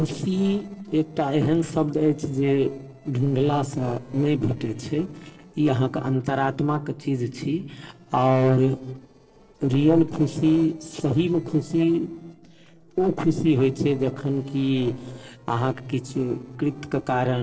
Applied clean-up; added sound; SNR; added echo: neural separator model SepFormer DNS4.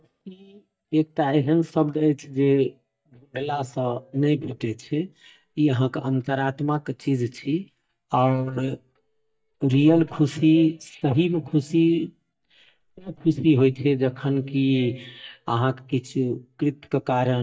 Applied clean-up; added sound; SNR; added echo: neural mask model DeepFilterNet 3.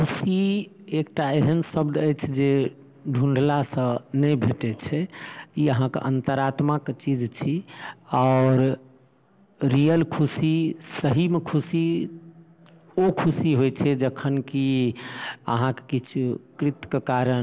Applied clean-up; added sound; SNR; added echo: none; none; none; none.